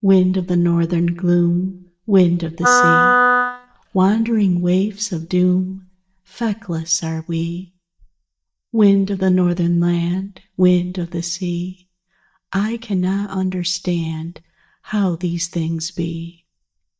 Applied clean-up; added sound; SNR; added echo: neural mask model DeepFilterNet 3.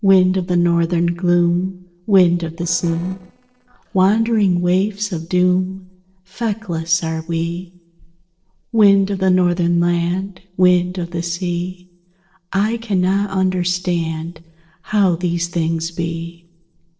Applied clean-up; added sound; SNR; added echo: neural separator model SepFormer DNS4.